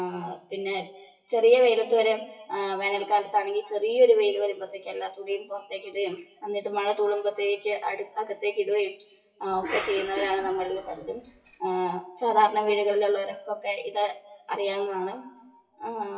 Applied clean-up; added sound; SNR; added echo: classical method WPE with log-MMSE.